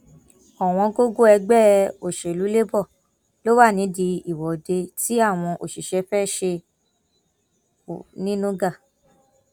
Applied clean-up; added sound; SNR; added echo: none; none; none; none.